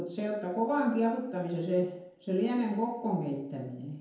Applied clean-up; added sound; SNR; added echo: none; none; none; reverberation time 0.9 s.